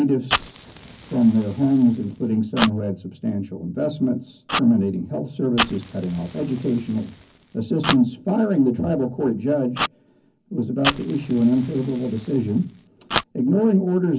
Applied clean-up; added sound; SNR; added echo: none; Fire; 10 dB; reverberation time 0.4 s.